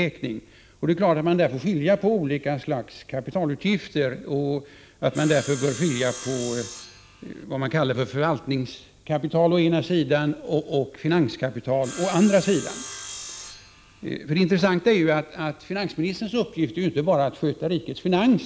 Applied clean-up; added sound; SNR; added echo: none; Sawing; 14 dB; none.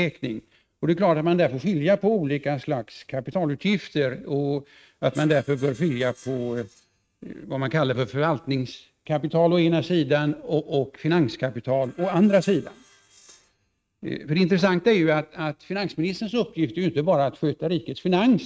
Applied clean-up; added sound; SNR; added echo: neural mask model RNNoise.